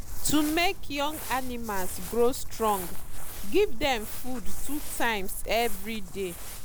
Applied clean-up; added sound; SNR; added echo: none; Crumpling, crinkling; -2 dB; none.